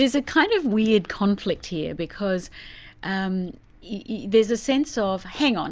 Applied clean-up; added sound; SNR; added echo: none; none; none; none.